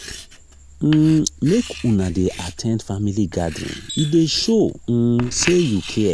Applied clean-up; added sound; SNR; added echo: none; Writing + Tools; 14 dB; none.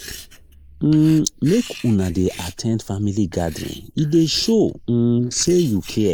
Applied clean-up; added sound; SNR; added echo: neural mask model Resemble Enhance denoiser.